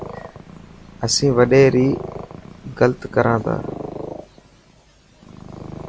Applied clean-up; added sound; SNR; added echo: none; Purr; 13 dB; none.